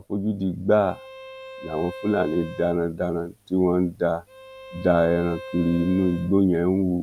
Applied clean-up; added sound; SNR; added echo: none; Bowed string instrument; 18 dB; none.